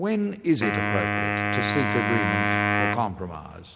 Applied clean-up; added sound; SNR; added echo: none; Wind instrument, woodwind instrument; -2 dB; none.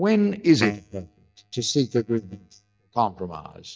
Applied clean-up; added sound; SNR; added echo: neural mask model DeepFilterNet 3.